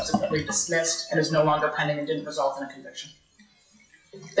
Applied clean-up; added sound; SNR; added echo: classical method WPE with log-MMSE.